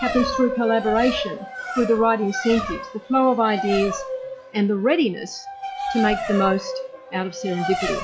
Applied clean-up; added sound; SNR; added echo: classical method log-MMSE.